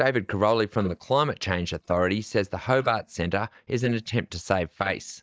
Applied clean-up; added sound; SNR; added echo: neural mask model DeepFilterNet 3.